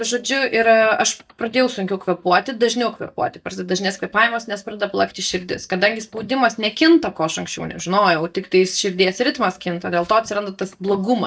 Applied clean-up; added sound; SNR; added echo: neural mask model DeepFilterNet 3.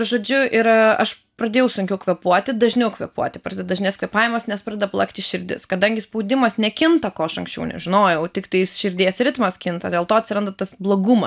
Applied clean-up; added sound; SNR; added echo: none; none; none; none.